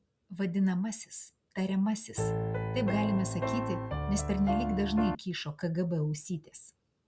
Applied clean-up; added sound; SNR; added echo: none; Piano; 0 dB; none.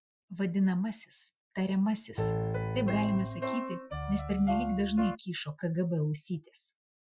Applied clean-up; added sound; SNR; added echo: classical method Wiener filter.